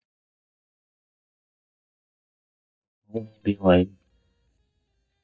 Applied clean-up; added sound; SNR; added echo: neural mask model DeepFilterNet 3.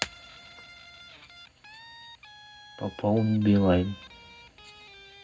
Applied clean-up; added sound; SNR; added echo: none; Guitar; 20 dB; reverberation time 0.3 s.